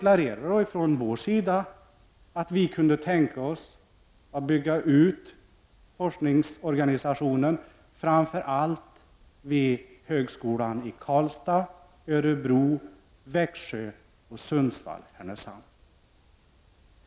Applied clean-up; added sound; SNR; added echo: none; none; none; none.